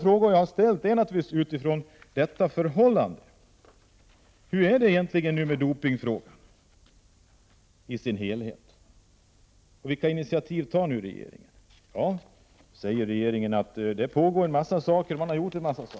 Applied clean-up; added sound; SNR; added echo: none; none; none; none.